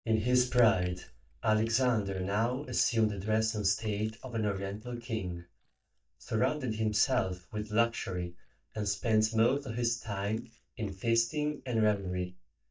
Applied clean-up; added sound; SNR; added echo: neural mask model DeepFilterNet 3.